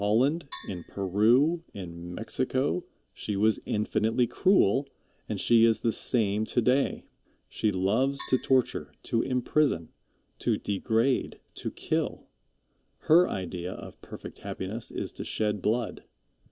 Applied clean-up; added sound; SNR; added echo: none; Percussion; 17 dB; none.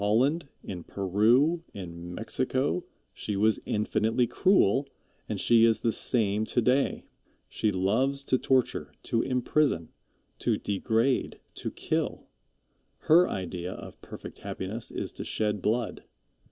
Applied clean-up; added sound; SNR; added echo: none; none; none; none.